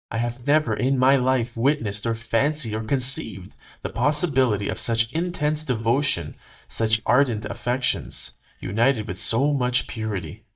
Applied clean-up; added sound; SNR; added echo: neural mask model DeepFilterNet 3.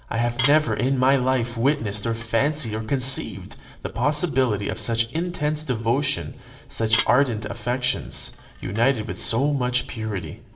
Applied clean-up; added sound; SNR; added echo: none; Dishes, pots, and pans / Glass; 13 dB; reverberation time 1.4 s.